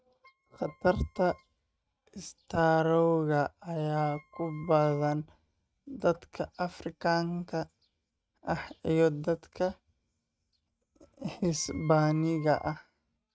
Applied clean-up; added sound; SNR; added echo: neural mask model RNNoise.